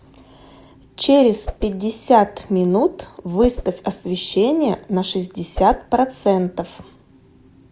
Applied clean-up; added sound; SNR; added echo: none; Whoosh, swoosh, swish; 10 dB; none.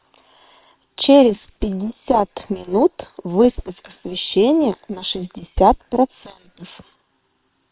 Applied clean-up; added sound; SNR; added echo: neural separator model SepFormer WHAM!.